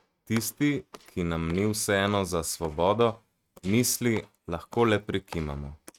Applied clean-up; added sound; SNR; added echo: neural mask model RNNoise.